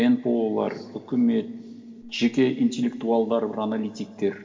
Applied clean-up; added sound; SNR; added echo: none; none; none; reverberation time 2.0 s.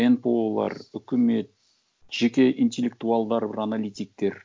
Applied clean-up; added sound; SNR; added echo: none; none; none; none.